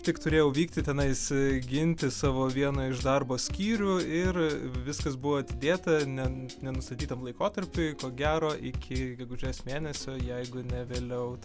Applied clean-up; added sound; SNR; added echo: none; Bass drum / Drum kit; 10 dB; none.